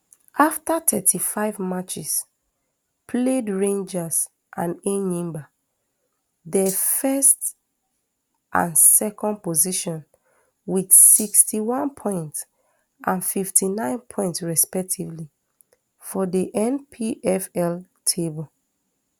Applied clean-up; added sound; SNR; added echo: none; Rattle (instrument); 12 dB; none.